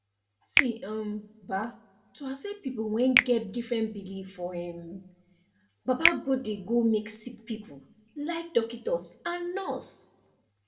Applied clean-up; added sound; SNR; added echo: none; Finger snapping; 2 dB; reverberation time 0.7 s.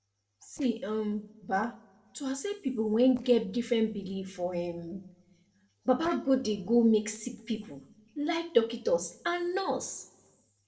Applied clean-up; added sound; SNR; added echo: neural separator model SepFormer DNS4.